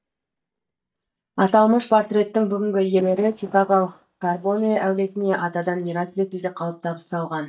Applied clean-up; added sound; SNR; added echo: neural mask model DeepFilterNet 3.